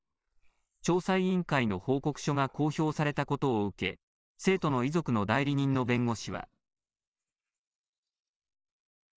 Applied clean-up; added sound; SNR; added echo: neural mask model Resemble Enhance denoiser.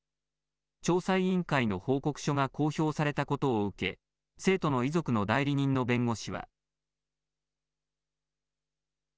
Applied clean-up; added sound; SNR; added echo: none; none; none; none.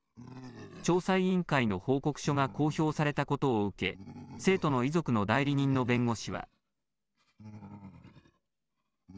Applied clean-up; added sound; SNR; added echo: none; Animal; 20 dB; none.